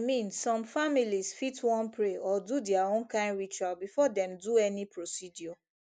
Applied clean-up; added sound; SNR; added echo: none; none; none; none.